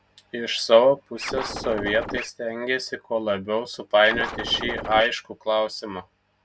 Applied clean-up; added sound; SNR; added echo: none; Scratching (performance technique); 8 dB; none.